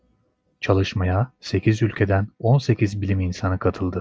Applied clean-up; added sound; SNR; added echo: none; none; none; none.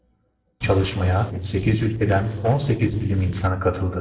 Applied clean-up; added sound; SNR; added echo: neural separator model SepFormer DNS4.